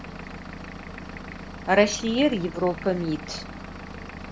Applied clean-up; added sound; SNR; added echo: none; Engine / Vehicle; 10 dB; none.